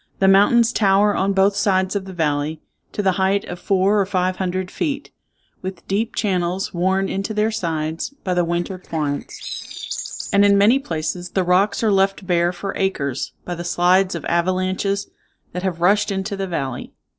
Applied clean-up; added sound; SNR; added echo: neural separator model SepFormer DNS4.